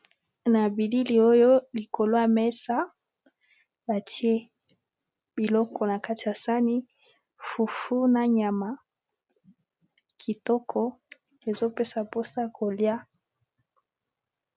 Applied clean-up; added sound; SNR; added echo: none; none; none; none.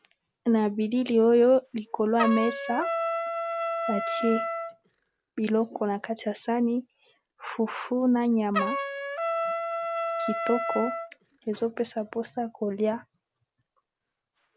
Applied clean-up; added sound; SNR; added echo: none; Trumpet; 6 dB; none.